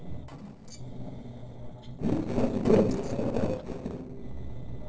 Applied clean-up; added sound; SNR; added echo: neural separator model SepFormer DNS4.